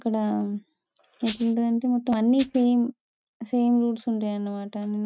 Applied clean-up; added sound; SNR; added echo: neural mask model RNNoise.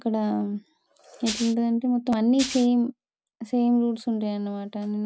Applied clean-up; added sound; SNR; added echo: none; Rattle (instrument); 8 dB; none.